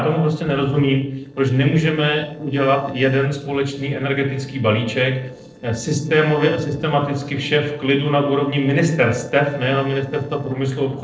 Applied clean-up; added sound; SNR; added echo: neural separator model SepFormer DNS4.